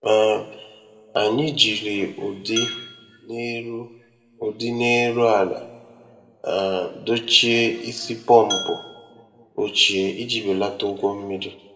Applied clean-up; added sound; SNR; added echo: none; Glass; 10 dB; reverberation time 1.2 s.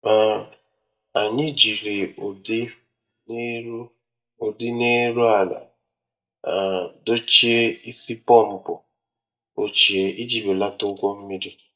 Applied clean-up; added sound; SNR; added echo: neural mask model DeepFilterNet 3.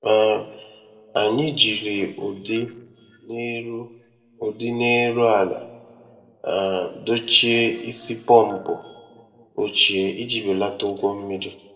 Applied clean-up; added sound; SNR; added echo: neural separator model SepFormer DNS4.